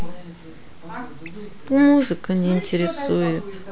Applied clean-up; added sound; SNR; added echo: none; none; none; none.